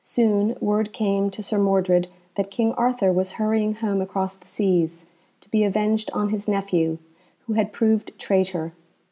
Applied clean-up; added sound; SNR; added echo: none; none; none; none.